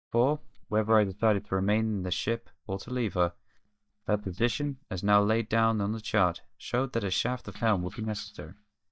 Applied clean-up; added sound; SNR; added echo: neural mask model DeepFilterNet 3.